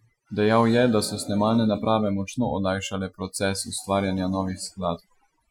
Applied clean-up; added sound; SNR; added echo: classical method Wiener filter.